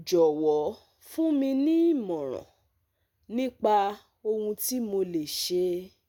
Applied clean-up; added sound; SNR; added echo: none; none; none; none.